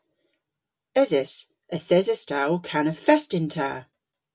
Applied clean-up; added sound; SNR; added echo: none; none; none; none.